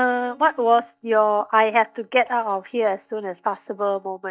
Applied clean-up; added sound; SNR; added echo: neural mask model DeepFilterNet 3.